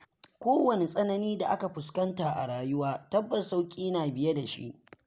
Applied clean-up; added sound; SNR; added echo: none; none; none; none.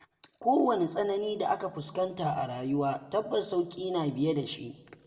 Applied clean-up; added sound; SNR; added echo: none; none; none; reverberation time 0.8 s.